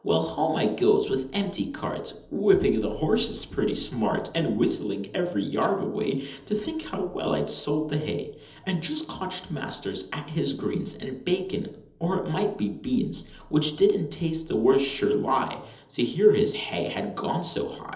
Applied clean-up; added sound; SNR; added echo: none; none; none; reverberation time 1.2 s.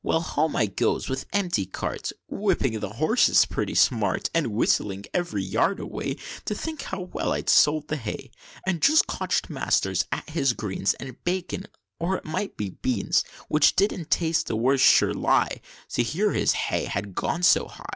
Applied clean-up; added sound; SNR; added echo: none; none; none; none.